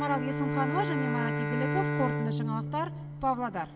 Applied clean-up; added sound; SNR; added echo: none; Bowed string instrument; -1 dB; reverberation time 2.8 s.